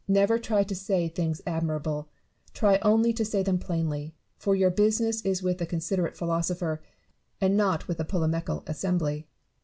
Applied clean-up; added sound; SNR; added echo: none; none; none; none.